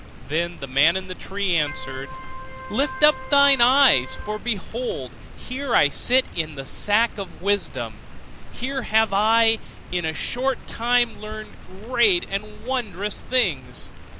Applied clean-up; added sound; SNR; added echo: none; Rain + Organ; 10 dB; none.